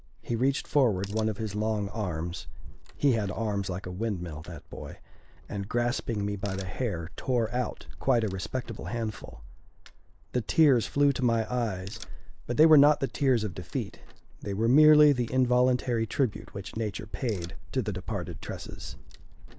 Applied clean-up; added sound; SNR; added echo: neural mask model Resemble Enhance denoiser.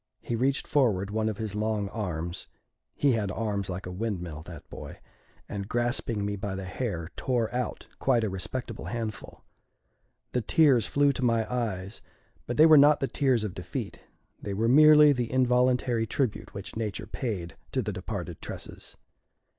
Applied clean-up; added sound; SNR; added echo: none; none; none; none.